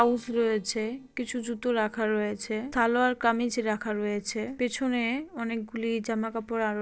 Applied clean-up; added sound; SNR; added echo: neural separator model SepFormer DNS4.